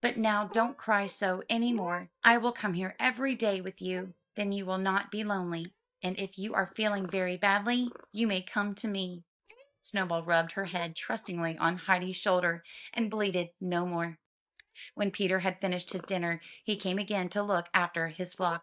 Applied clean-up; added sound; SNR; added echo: neural mask model DeepFilterNet 3.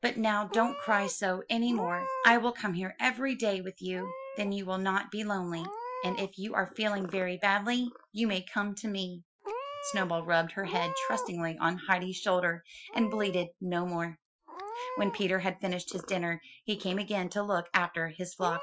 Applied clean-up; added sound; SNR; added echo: classical method Wiener filter.